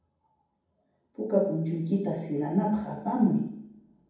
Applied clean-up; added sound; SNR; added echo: none; none; none; reverberation time 1.2 s.